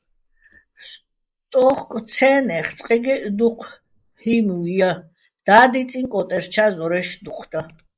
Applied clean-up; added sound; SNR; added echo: neural mask model Resemble Enhance denoiser.